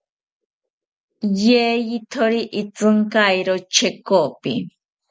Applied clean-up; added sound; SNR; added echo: none; none; none; none.